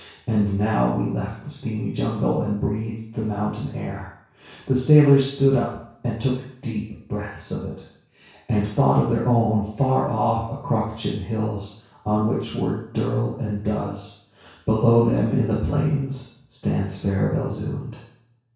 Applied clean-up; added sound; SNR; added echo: none; none; none; reverberation time 0.6 s.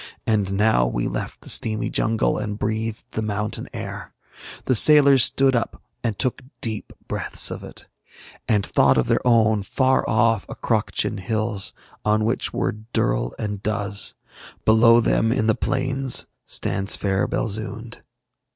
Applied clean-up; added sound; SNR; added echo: none; none; none; none.